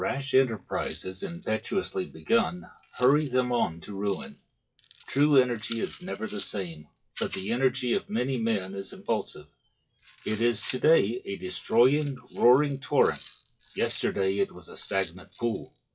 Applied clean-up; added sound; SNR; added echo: classical method WPE with log-MMSE.